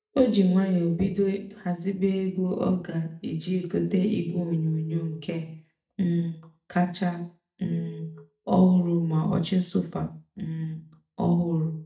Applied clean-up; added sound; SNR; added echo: neural mask model DeepFilterNet 3.